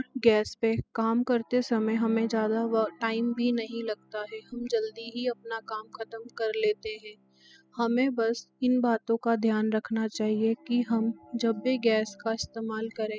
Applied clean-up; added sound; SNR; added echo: classical method spectral subtraction.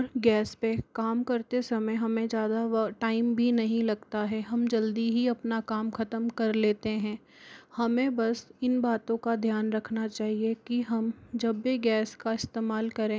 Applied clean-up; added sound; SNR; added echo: none; none; none; none.